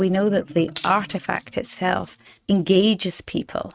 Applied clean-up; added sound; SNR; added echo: neural mask model RNNoise.